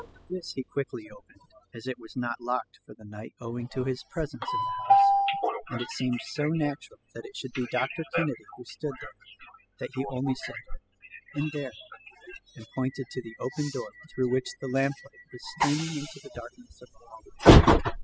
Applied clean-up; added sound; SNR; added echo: classical method spectral subtraction.